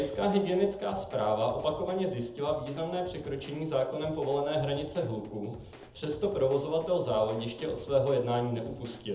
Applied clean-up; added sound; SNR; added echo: none; Drum / Drum kit; 18 dB; reverberation time 0.7 s.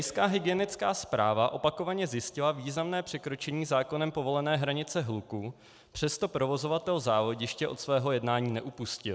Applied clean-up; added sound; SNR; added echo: none; none; none; none.